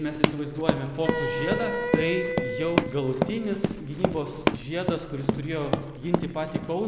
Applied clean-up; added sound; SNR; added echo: none; Wind instrument, woodwind instrument + Run; -2 dB; none.